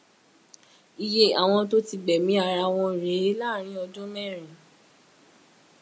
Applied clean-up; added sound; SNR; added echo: none; none; none; none.